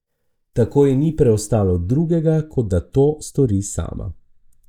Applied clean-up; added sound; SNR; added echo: neural mask model DeepFilterNet 3.